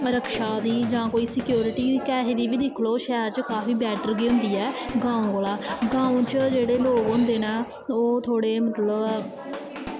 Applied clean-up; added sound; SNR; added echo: none; Drum / Drum kit; 14 dB; none.